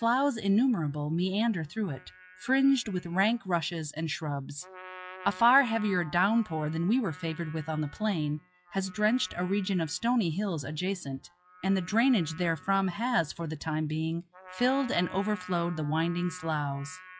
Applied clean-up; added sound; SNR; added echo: classical method log-MMSE.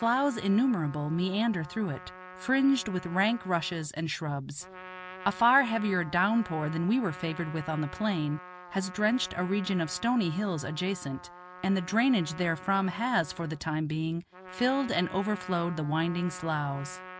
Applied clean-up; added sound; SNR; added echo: none; Trumpet; 16 dB; none.